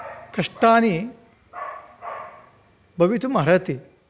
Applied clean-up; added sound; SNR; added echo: none; none; none; none.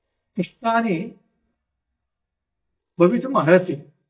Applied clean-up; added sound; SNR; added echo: neural mask model DeepFilterNet 3.